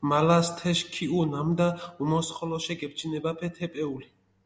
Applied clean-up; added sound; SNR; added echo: none; none; none; none.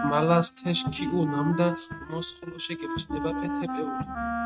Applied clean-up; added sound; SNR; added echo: neural mask model RNNoise.